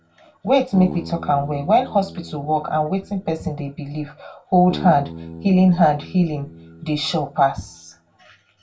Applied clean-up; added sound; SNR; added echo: none; Bass guitar; 15 dB; reverberation time 0.2 s.